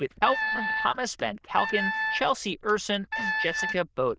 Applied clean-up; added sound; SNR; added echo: neural diffusion model UNIVERSE++.